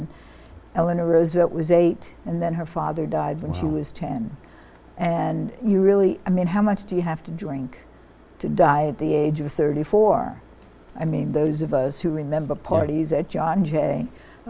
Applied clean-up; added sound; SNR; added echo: none; none; none; none.